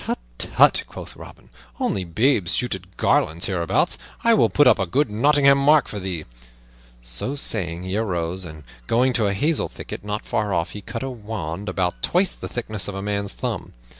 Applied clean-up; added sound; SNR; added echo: none; none; none; none.